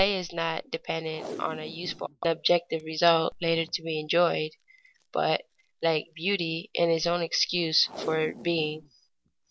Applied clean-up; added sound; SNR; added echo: none; Packing tape, duct tape; 19 dB; none.